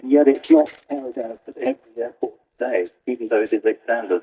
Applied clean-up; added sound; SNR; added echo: neural mask model DeepFilterNet 3.